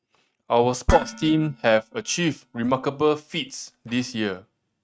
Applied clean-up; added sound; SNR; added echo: neural mask model RNNoise.